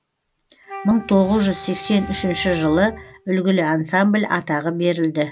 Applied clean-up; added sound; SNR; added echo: none; Squeak + Wind instrument, woodwind instrument; 14 dB; none.